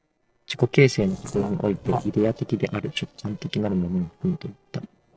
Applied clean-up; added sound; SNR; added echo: neural separator model SepFormer DNS4.